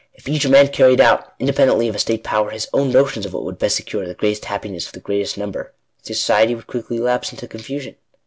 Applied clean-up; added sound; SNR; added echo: none; none; none; none.